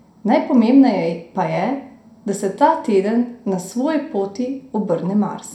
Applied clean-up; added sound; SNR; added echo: none; none; none; reverberation time 0.4 s.